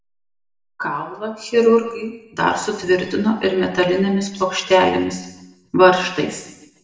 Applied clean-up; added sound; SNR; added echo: none; none; none; reverberation time 1.0 s.